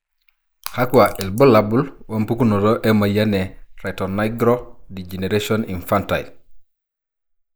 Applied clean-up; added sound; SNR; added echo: neural mask model Resemble Enhance denoiser.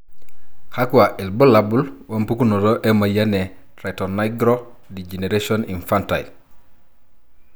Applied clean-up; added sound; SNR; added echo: none; none; none; none.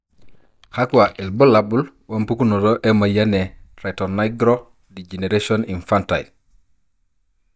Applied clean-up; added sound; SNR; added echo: neural mask model DeepFilterNet 3.